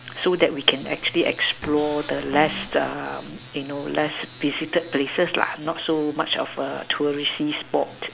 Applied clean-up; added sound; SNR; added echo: none; Cupboard open or close / Door; 14 dB; none.